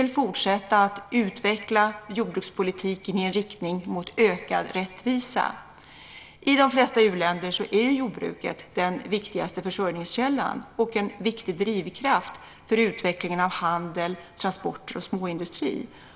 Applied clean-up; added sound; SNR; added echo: none; none; none; none.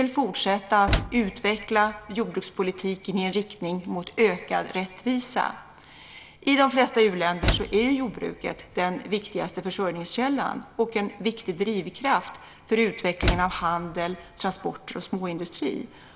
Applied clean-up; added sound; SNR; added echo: none; Slam; 3 dB; none.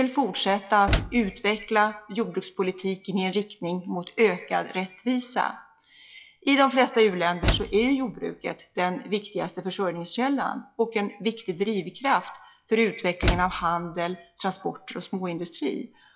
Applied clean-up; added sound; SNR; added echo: classical method log-MMSE.